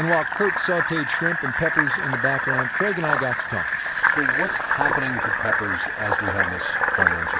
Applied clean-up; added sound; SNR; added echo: none; Fill (with liquid); -5 dB; none.